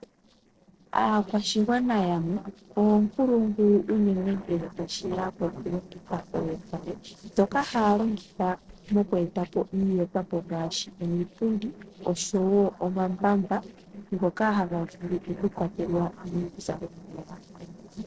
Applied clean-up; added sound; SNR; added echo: neural separator model SepFormer DNS4.